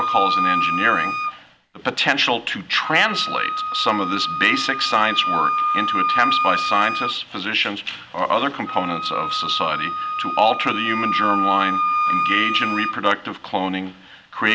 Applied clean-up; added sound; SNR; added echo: none; Wind instrument, woodwind instrument; 2 dB; none.